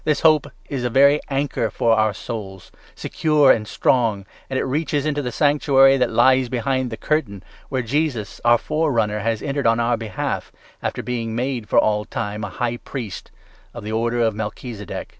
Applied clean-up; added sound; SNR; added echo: none; none; none; none.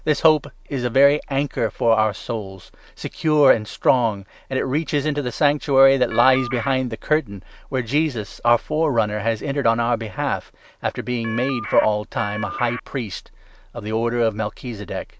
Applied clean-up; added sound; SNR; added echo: none; Telephone; 9 dB; none.